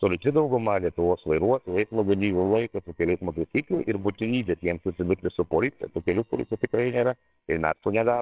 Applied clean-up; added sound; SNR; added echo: neural separator model SepFormer WHAMR!.